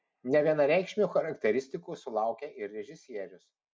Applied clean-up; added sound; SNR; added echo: none; none; none; none.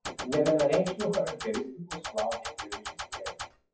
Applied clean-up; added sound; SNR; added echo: classical method WPE with log-MMSE.